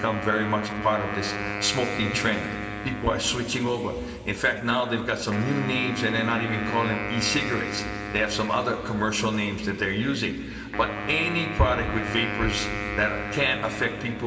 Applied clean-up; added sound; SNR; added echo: none; Wind instrument, woodwind instrument; 7 dB; reverberation time 2.9 s.